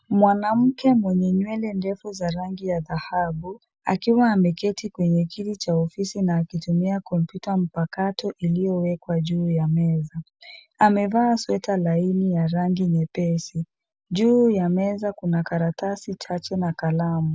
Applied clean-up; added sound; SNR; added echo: none; none; none; none.